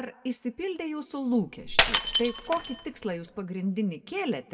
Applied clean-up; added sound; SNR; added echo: none; Shatter; -1 dB; reverberation time 1.3 s.